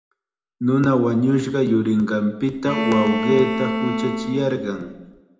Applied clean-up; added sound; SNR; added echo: none; Bowed string instrument; 4 dB; reverberation time 0.6 s.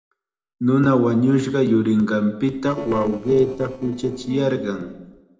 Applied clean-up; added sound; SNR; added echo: neural separator model SepFormer DNS4.